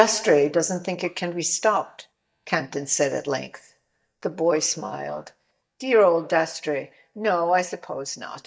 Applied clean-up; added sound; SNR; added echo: neural mask model DeepFilterNet 3.